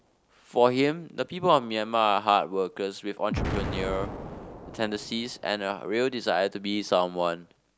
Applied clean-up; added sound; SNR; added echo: none; Explosion; 12 dB; none.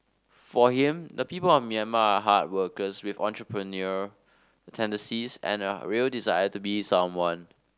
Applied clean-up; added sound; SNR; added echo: none; none; none; none.